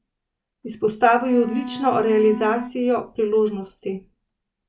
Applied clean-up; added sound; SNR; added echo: none; Wind instrument, woodwind instrument; 13 dB; none.